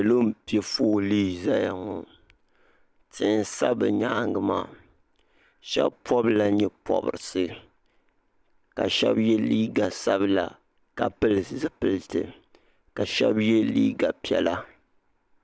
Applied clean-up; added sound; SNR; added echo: none; none; none; none.